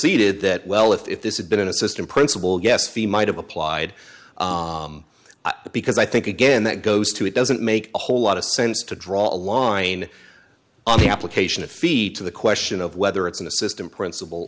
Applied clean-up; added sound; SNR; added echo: none; none; none; none.